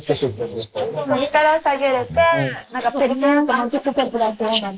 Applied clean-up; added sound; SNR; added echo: neural mask model Resemble Enhance denoiser.